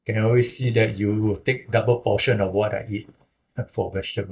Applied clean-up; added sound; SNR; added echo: neural mask model DeepFilterNet 3.